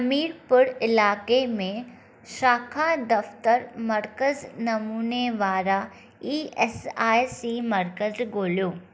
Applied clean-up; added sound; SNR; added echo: none; none; none; none.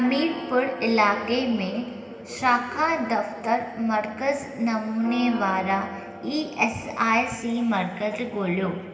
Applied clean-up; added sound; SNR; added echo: none; Church bell; 15 dB; reverberation time 2.0 s.